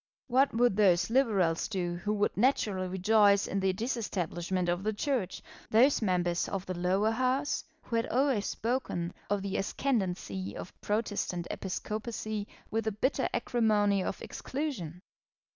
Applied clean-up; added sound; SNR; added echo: none; none; none; none.